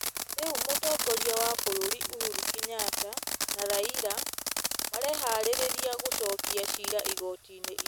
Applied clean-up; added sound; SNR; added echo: none; Fireworks; -2 dB; none.